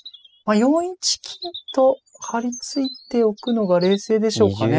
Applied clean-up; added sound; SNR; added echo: classical method spectral subtraction.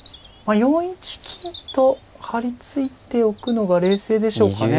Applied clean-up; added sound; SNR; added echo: none; Bird vocalization, bird call, bird song; 19 dB; none.